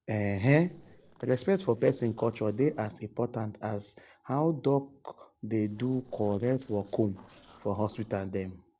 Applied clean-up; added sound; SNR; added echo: neural separator model SepFormer DNS4.